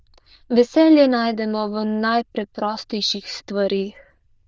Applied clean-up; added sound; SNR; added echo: neural diffusion model UNIVERSE++.